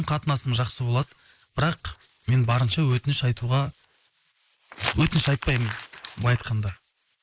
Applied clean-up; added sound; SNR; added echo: neural mask model Resemble Enhance denoiser.